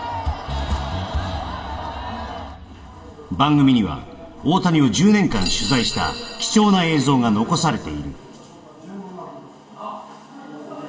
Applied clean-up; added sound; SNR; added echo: none; none; none; reverberation time 1.9 s.